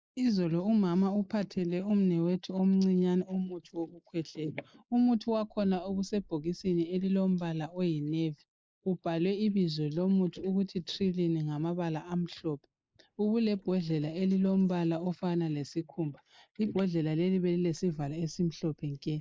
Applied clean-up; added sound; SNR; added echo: neural mask model Resemble Enhance denoiser.